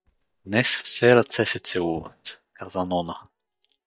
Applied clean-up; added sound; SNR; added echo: neural mask model DeepFilterNet 3.